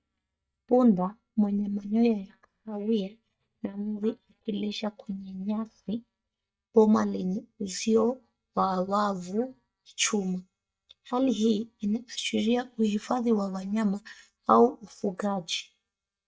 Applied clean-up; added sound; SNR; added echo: neural mask model DeepFilterNet 3.